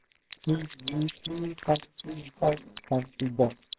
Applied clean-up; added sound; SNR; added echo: neural separator model SepFormer WHAMR!.